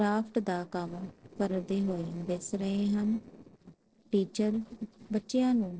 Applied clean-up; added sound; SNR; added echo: neural separator model SepFormer DNS4.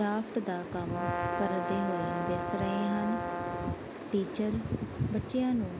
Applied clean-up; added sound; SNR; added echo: none; Brass instrument; 3 dB; none.